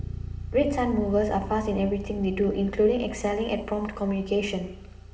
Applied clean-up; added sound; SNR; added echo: none; Bass guitar; 11 dB; reverberation time 1.7 s.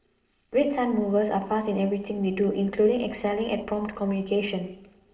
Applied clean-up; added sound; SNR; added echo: neural separator model SepFormer DNS4.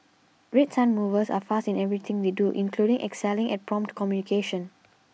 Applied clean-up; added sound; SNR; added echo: none; none; none; none.